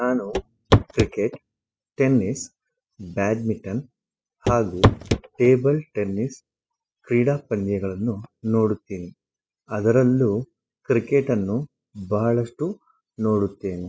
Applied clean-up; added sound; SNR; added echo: classical method spectral subtraction.